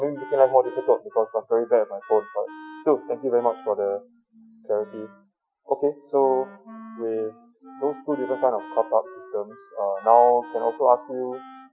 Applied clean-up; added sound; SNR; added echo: classical method Wiener filter.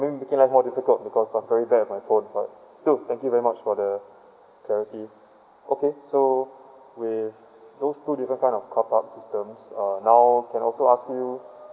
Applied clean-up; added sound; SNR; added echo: none; none; none; none.